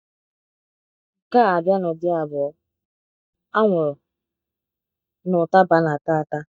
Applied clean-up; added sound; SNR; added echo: neural mask model DeepFilterNet 3.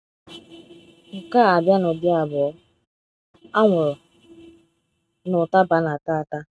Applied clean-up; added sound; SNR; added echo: neural mask model RNNoise.